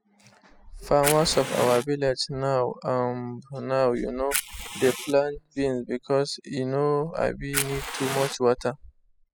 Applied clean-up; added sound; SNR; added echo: classical method spectral subtraction.